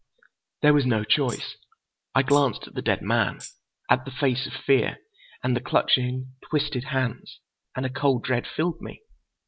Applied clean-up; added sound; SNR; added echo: none; Tambourine; 19 dB; none.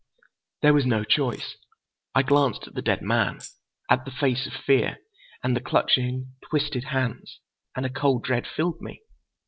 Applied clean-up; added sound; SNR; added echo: neural separator model SepFormer DNS4.